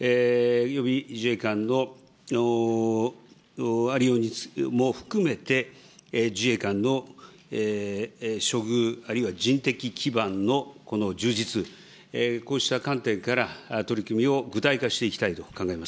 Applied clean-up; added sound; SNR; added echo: none; none; none; none.